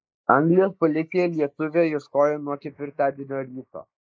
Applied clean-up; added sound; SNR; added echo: neural mask model Resemble Enhance denoiser.